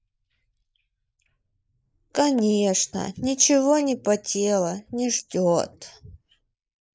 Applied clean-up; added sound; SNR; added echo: neural mask model Resemble Enhance denoiser.